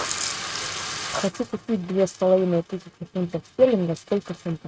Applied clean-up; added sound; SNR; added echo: neural mask model RNNoise.